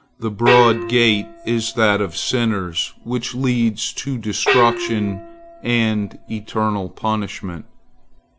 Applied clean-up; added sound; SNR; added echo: none; Gong; 7 dB; none.